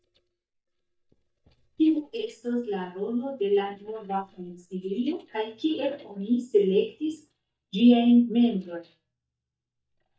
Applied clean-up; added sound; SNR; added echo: neural mask model DeepFilterNet 3.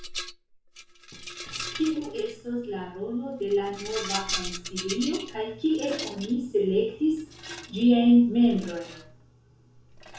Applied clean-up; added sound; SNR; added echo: none; Rattle; 12 dB; reverberation time 0.4 s.